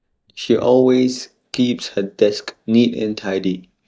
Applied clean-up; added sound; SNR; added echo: neural mask model DeepFilterNet 3.